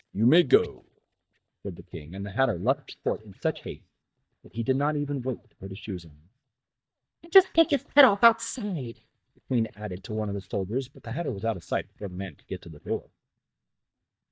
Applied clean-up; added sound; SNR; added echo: neural mask model DeepFilterNet 3.